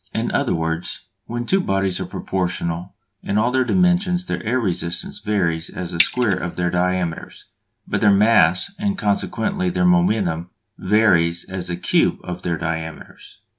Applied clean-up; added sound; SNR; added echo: none; Bicycle bell; 12 dB; none.